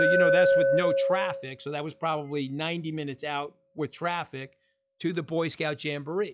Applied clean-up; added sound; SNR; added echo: classical method log-MMSE.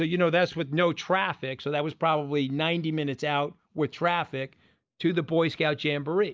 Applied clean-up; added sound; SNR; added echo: neural mask model Resemble Enhance denoiser.